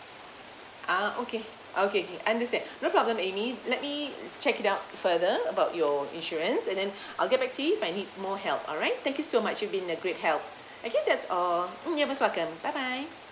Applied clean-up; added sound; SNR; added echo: none; Rain; 18 dB; none.